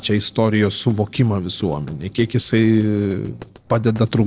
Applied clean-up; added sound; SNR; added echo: neural separator model SepFormer DNS4.